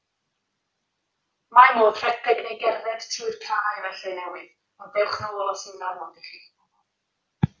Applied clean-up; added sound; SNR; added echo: none; none; none; none.